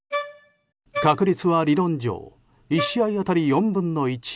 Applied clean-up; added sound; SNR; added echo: none; Wind instrument, woodwind instrument; 8 dB; none.